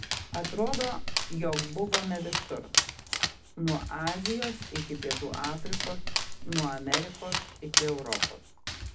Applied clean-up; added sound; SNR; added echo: none; Dog; -2 dB; reverberation time 0.4 s.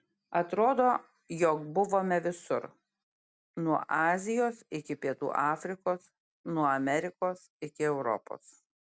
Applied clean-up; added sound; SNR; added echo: none; none; none; none.